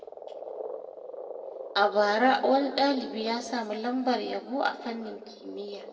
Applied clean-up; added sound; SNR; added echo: none; Frog; 13 dB; reverberation time 1.1 s.